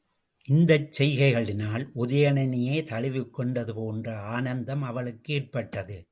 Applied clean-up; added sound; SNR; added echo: none; none; none; none.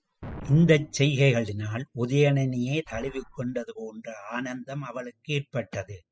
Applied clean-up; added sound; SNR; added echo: classical method spectral subtraction.